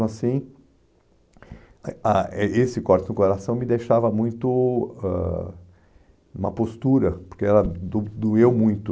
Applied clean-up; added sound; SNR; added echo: none; none; none; none.